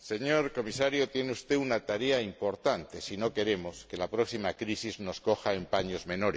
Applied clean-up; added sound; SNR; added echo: none; none; none; none.